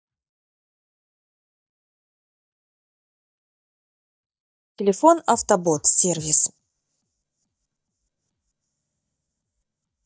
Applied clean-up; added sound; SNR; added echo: neural mask model DeepFilterNet 3.